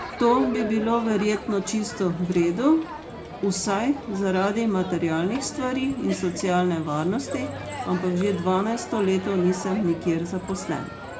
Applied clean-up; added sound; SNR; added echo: none; Crowd; 10 dB; reverberation time 0.3 s.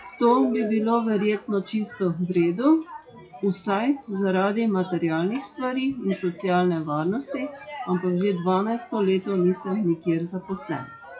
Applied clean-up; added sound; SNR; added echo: classical method WPE with log-MMSE.